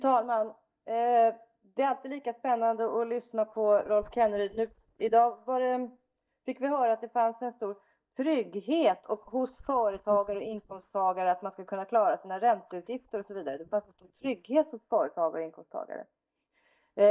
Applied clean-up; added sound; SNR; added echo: neural mask model DeepFilterNet 3.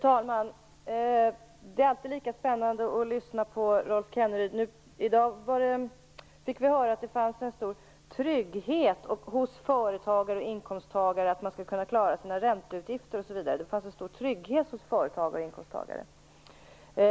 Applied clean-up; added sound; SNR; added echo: none; none; none; none.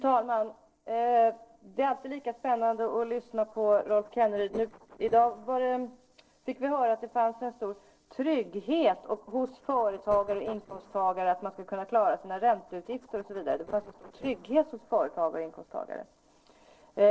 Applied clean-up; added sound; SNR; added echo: neural separator model SepFormer DNS4.